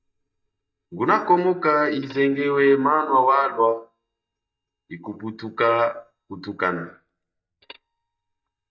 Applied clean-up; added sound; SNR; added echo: neural mask model DeepFilterNet 3.